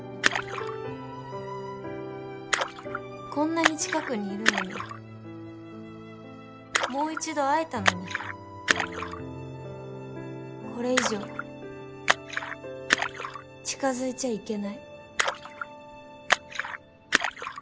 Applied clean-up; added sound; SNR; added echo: none; Splash, splatter; -1 dB; none.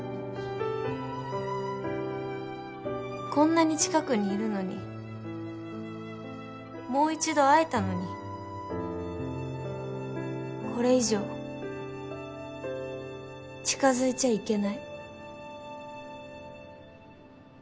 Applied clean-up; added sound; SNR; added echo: none; none; none; none.